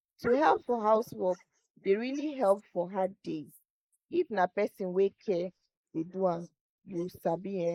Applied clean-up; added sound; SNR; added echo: neural mask model Resemble Enhance denoiser.